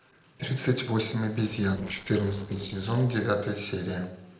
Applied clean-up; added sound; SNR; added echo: neural separator model SepFormer DNS4.